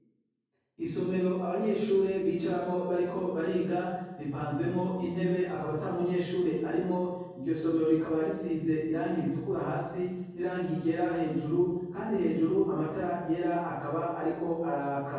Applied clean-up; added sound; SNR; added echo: none; none; none; reverberation time 1.3 s.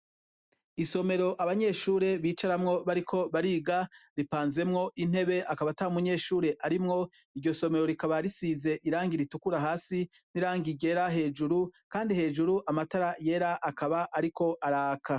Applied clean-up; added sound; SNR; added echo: none; none; none; none.